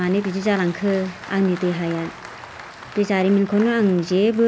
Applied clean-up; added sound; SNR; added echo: none; Applause; 17 dB; none.